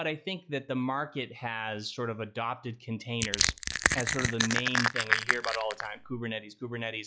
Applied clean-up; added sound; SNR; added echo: classical method log-MMSE.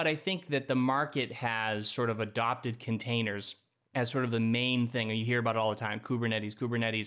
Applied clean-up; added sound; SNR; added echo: none; none; none; none.